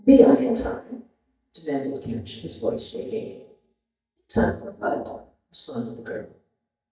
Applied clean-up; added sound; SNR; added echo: neural mask model DeepFilterNet 3.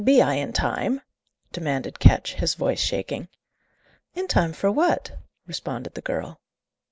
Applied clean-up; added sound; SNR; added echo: none; none; none; none.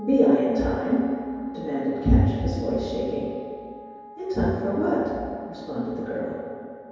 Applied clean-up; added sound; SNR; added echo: none; Wind instrument, woodwind instrument; 19 dB; reverberation time 2.2 s.